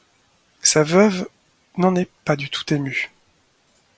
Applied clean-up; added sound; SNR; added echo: none; none; none; none.